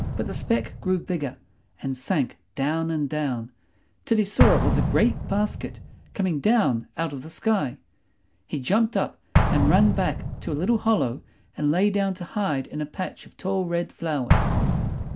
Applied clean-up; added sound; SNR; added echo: none; Explosion; 3 dB; none.